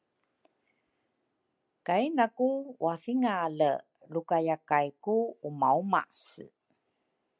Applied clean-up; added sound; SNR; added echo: none; none; none; none.